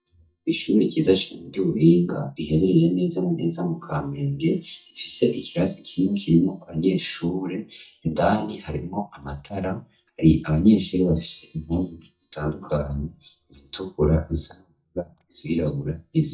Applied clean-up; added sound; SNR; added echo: neural mask model DeepFilterNet 3.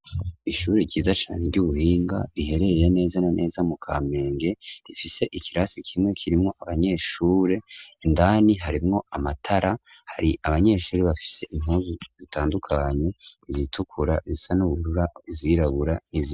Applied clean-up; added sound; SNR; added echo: none; none; none; none.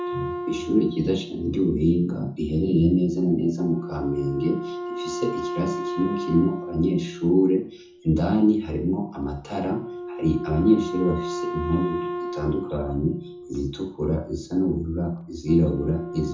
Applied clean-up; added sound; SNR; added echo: none; Wind instrument, woodwind instrument; 10 dB; reverberation time 0.6 s.